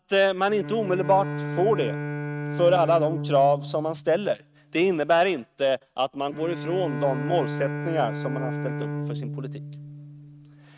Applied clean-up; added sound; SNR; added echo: neural mask model RNNoise.